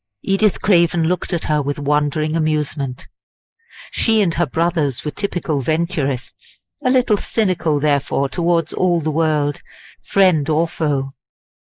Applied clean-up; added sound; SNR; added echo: neural mask model Resemble Enhance denoiser.